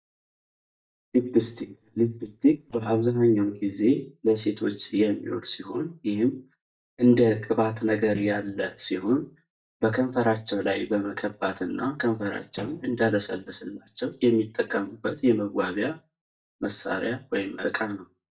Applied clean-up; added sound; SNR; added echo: neural mask model DeepFilterNet 3.